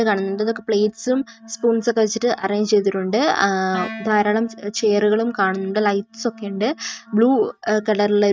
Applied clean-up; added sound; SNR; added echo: neural mask model RNNoise.